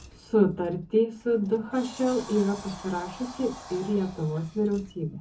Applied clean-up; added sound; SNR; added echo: none; Sliding door; 18 dB; reverberation time 0.3 s.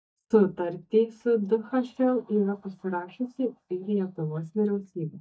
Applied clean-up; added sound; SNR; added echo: neural mask model DeepFilterNet 3.